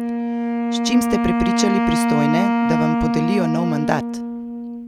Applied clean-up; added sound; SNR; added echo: none; Wind instrument, woodwind instrument; -3 dB; none.